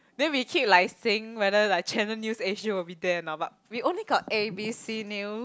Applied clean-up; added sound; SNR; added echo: none; none; none; none.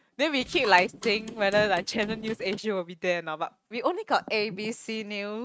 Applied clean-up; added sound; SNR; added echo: neural mask model RNNoise.